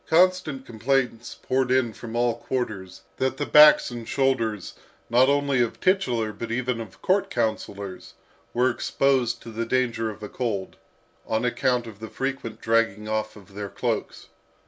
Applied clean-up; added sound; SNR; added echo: none; none; none; none.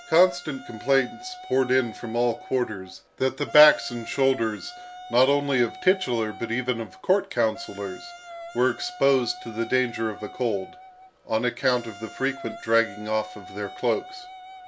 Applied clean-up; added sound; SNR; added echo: none; Wind instrument, woodwind instrument; 17 dB; none.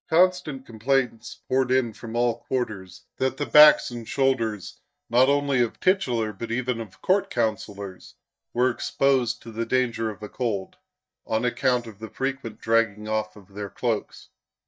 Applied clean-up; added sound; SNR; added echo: neural mask model DeepFilterNet 3.